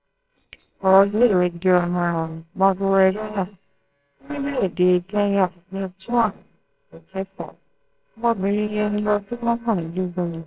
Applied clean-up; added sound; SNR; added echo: neural separator model SepFormer WHAMR!.